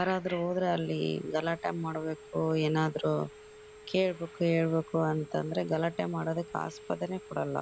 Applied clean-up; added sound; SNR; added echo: none; Telephone; 19 dB; none.